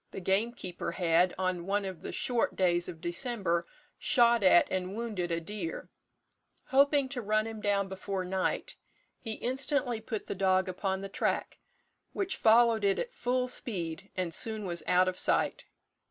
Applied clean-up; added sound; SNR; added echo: none; none; none; none.